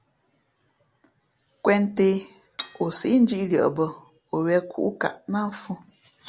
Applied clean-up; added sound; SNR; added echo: none; Cutlery, silverware / Dishes, pots, and pans; 12 dB; none.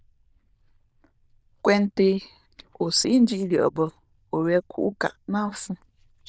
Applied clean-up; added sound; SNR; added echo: neural diffusion model UNIVERSE++.